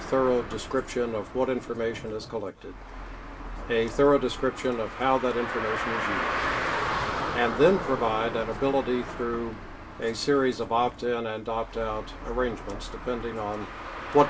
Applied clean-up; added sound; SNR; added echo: none; Car; 7 dB; reverberation time 0.2 s.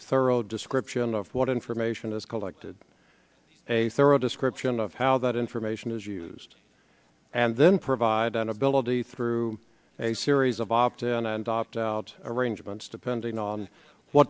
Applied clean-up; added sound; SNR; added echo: none; none; none; none.